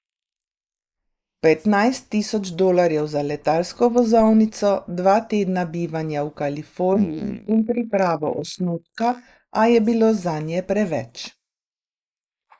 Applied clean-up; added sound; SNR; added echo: neural mask model Resemble Enhance denoiser.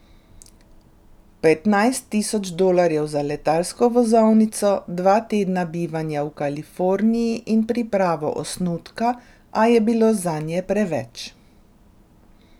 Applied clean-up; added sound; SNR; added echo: none; none; none; none.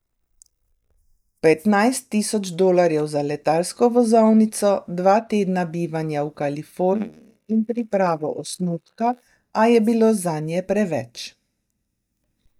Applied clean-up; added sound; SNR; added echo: neural mask model DeepFilterNet 3.